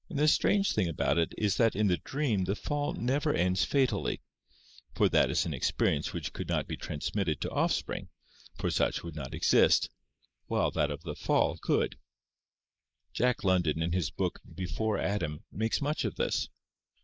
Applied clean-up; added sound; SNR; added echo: neural mask model Resemble Enhance denoiser.